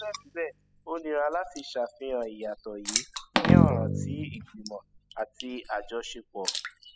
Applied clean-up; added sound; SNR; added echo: classical method spectral subtraction.